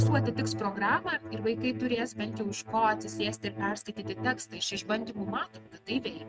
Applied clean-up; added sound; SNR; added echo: neural mask model RNNoise.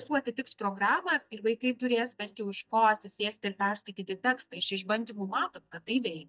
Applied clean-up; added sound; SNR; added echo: neural mask model DeepFilterNet 3.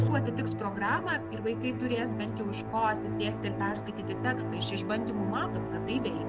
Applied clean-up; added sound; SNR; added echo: none; Musical instrument; 0 dB; none.